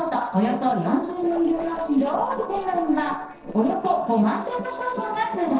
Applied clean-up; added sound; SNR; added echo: neural separator model SepFormer DNS4.